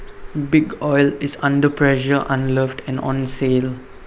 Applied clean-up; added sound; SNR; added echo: none; Bird; 17 dB; none.